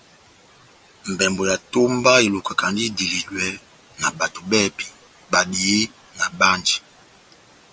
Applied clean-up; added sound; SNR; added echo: none; none; none; none.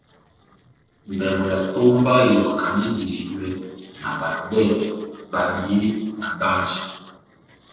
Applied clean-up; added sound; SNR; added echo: neural separator model SepFormer DNS4.